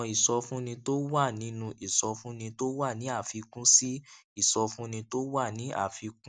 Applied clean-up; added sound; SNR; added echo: none; none; none; none.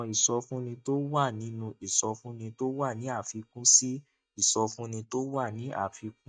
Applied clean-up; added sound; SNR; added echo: neural mask model DeepFilterNet 3.